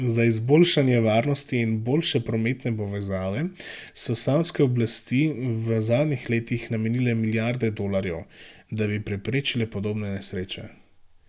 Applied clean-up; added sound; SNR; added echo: none; none; none; none.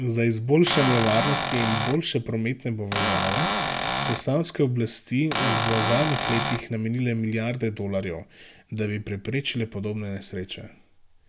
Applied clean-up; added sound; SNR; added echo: none; Cupboard open or close / Door; -2 dB; none.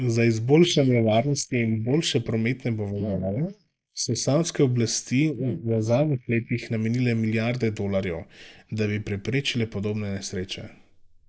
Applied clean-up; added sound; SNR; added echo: neural mask model Resemble Enhance denoiser.